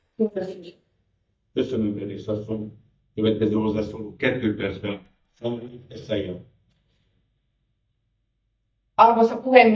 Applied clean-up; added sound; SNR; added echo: neural mask model DeepFilterNet 3.